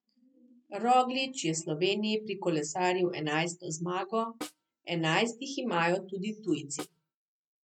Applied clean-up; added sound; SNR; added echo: neural mask model RNNoise.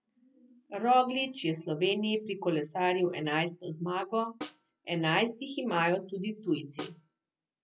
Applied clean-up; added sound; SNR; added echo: none; Snare drum; 15 dB; none.